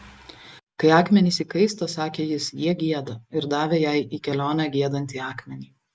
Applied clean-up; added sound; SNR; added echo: none; none; none; none.